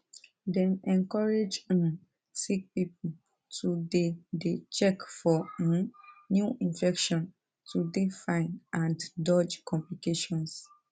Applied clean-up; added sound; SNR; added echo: none; none; none; none.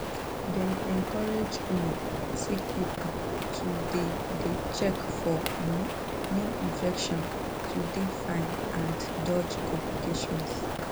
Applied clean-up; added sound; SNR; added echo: none; Rain; -1 dB; none.